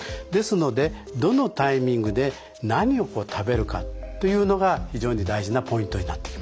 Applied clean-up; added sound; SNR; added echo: none; none; none; none.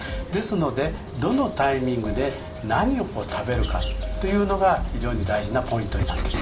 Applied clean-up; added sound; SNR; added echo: none; Bird vocalization, bird call, bird song; 10 dB; reverberation time 0.3 s.